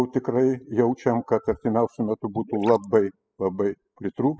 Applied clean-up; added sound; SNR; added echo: classical method spectral subtraction.